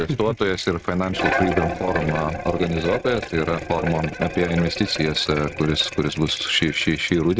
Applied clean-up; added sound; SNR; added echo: neural mask model RNNoise.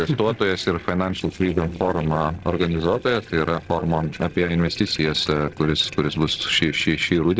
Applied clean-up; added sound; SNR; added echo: neural separator model SepFormer DNS4.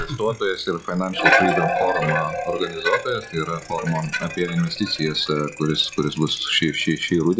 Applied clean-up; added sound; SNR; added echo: classical method log-MMSE.